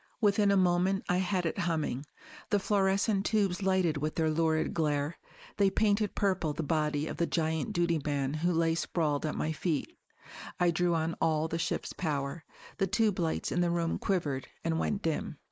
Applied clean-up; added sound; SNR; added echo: neural mask model Resemble Enhance denoiser.